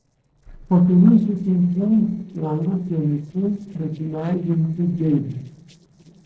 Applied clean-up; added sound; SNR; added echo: neural separator model SepFormer DNS4.